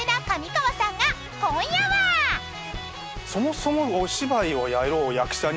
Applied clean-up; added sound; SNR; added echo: none; none; none; none.